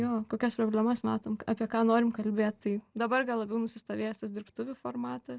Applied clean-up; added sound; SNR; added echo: none; none; none; none.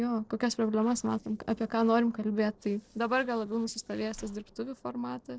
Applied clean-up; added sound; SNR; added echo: neural separator model SepFormer DNS4.